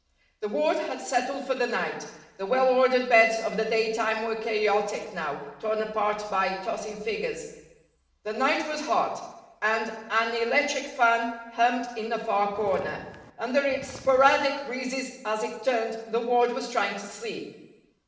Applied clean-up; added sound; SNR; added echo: none; Walk, footsteps; 19 dB; reverberation time 0.9 s.